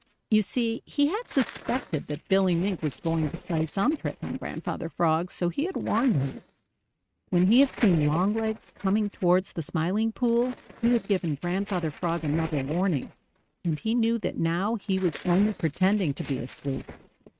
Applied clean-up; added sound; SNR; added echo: neural mask model RNNoise.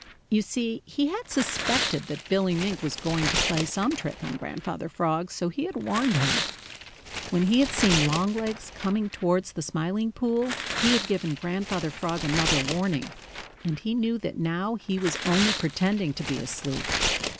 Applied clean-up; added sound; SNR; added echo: none; Tearing; 5 dB; none.